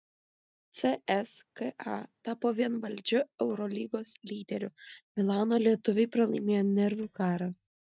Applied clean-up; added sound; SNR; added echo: neural mask model DeepFilterNet 3.